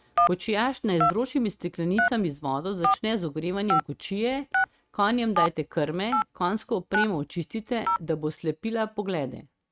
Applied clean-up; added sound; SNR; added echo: neural mask model RNNoise.